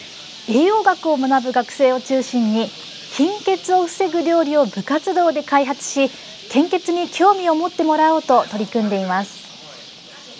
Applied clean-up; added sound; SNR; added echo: none; Bird; 19 dB; none.